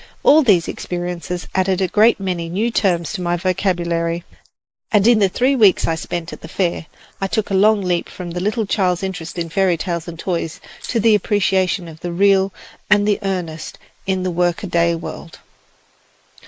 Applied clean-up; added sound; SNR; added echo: neural mask model Resemble Enhance denoiser.